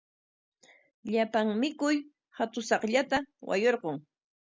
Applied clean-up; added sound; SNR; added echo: none; none; none; none.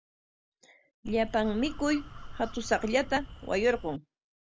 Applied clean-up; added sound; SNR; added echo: none; Crow; 11 dB; none.